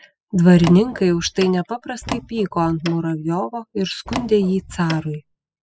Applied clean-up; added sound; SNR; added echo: classical method spectral subtraction.